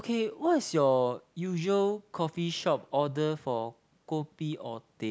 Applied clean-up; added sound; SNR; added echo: none; none; none; none.